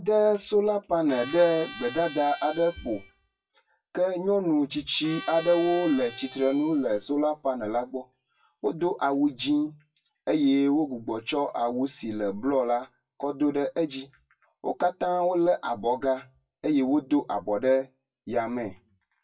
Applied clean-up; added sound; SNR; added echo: classical method WPE with log-MMSE.